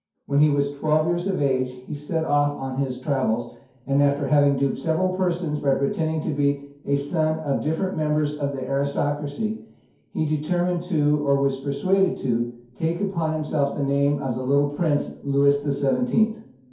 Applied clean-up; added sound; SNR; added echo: none; none; none; reverberation time 0.6 s.